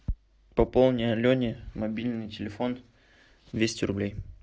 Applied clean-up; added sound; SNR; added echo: none; none; none; none.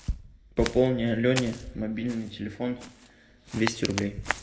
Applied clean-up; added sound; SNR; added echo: none; Walk, footsteps; 11 dB; reverberation time 1.2 s.